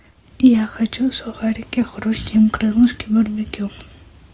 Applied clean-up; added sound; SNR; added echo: none; none; none; none.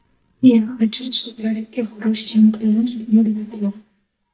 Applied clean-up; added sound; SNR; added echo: neural mask model DeepFilterNet 3.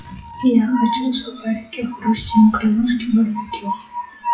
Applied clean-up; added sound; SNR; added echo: classical method WPE with log-MMSE.